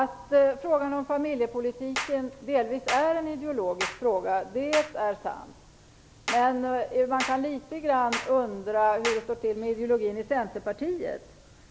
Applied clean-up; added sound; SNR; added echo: none; Clapping; 10 dB; none.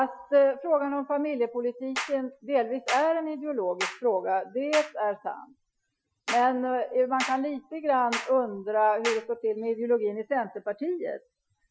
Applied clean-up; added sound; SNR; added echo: classical method Wiener filter.